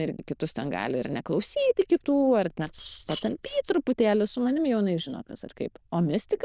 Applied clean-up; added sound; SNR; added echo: neural diffusion model UNIVERSE++.